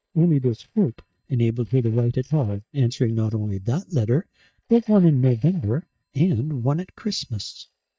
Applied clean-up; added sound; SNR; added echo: neural mask model DeepFilterNet 3.